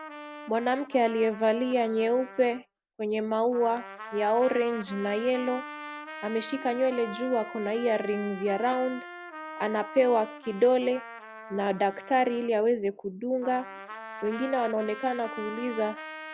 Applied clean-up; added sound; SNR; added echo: none; Trumpet; 14 dB; none.